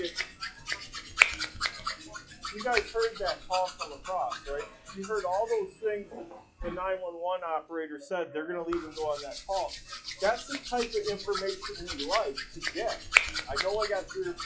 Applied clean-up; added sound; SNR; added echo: classical method log-MMSE.